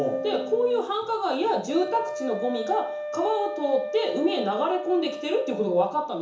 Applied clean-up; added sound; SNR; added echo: none; Wind instrument, woodwind instrument; 9 dB; reverberation time 0.7 s.